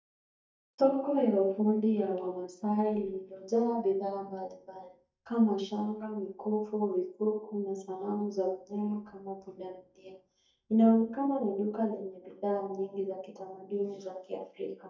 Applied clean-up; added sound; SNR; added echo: neural mask model DeepFilterNet 3.